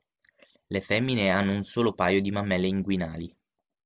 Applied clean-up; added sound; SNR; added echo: none; none; none; none.